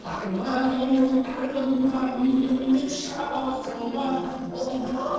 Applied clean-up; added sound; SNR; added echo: neural separator model SepFormer DNS4.